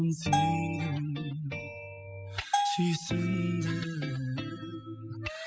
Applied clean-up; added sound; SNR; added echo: classical method spectral subtraction.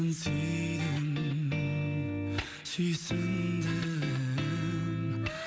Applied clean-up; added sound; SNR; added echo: none; none; none; none.